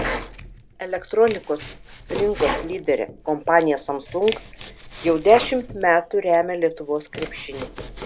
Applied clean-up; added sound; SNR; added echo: none; Domestic sounds, home sounds; 12 dB; none.